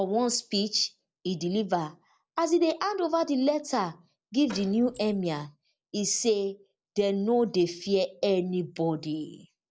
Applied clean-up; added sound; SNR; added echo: neural separator model SepFormer DNS4.